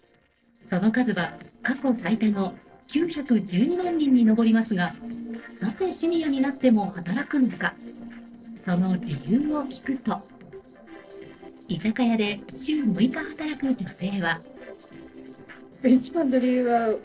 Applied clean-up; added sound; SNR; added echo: neural separator model SepFormer DNS4.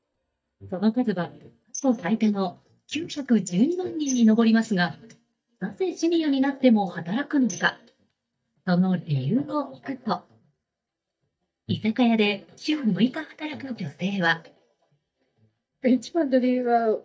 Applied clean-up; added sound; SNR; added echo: neural mask model DeepFilterNet 3.